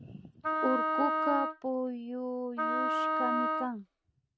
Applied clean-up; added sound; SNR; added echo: neural mask model RNNoise.